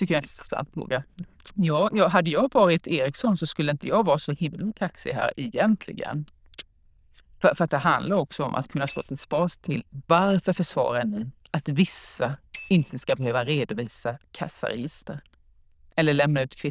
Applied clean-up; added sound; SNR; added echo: neural diffusion model UNIVERSE++.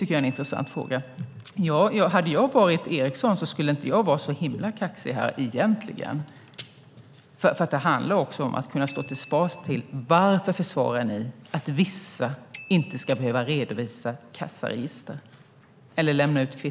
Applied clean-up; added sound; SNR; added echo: none; Bicycle bell; 15 dB; none.